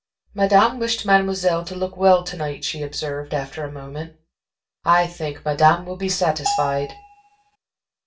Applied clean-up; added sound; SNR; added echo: none; Bell; 6 dB; reverberation time 0.2 s.